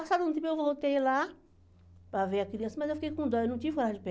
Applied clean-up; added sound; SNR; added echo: none; none; none; none.